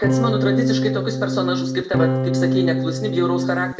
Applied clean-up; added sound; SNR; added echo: none; Electric guitar / Strum; -3 dB; reverberation time 0.5 s.